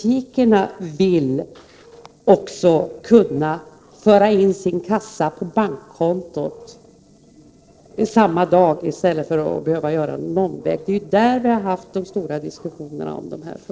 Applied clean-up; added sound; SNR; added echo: neural separator model SepFormer DNS4.